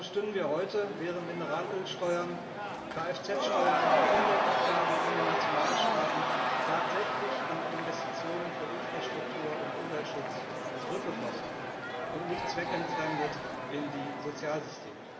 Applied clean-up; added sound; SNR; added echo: none; Crowd / Cheering; -4 dB; reverberation time 1.6 s.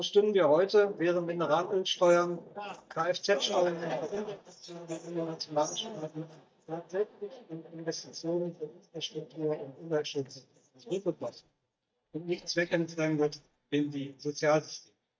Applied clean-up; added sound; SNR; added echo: neural mask model DeepFilterNet 3.